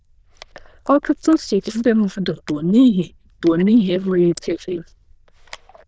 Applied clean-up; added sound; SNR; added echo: neural diffusion model UNIVERSE++.